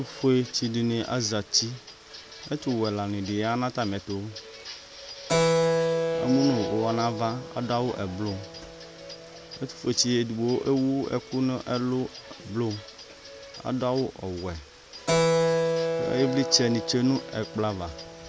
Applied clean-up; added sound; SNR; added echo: none; Keyboard (musical); 4 dB; none.